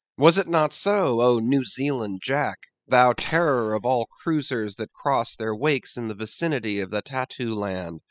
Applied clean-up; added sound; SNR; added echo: classical method spectral subtraction.